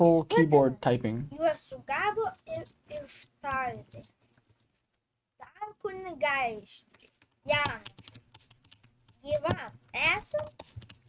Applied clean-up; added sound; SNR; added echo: neural mask model RNNoise.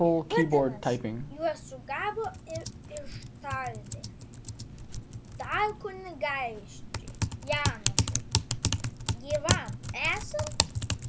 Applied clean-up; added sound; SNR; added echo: none; Typing; -4 dB; none.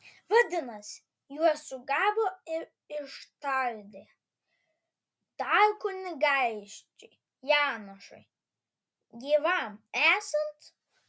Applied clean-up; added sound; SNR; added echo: none; none; none; none.